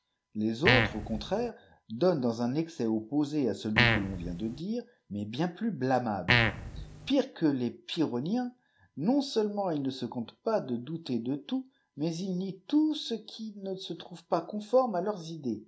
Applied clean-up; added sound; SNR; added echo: none; Fart; -3 dB; none.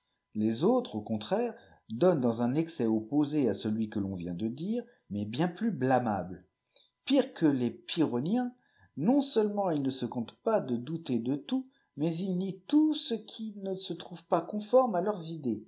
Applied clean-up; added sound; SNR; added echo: none; none; none; none.